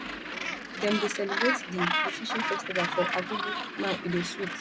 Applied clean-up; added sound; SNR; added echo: none; Gull, seagull; -1 dB; none.